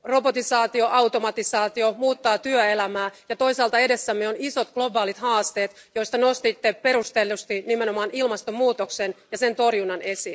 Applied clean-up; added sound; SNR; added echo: none; none; none; none.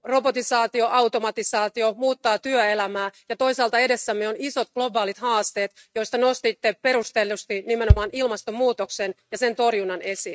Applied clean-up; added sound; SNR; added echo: neural mask model RNNoise.